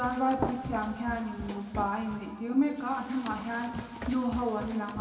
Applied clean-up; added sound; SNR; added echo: none; Run; 9 dB; reverberation time 2.3 s.